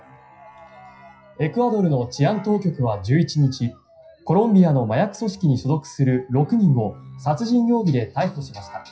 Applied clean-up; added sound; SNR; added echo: classical method WPE with log-MMSE.